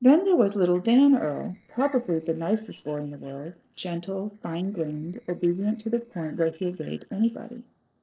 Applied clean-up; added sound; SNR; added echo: neural separator model SepFormer DNS4.